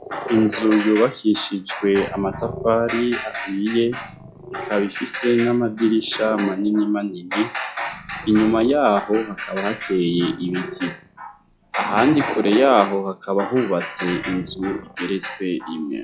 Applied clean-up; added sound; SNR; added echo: classical method log-MMSE.